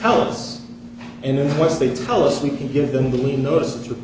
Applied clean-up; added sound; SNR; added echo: none; none; none; none.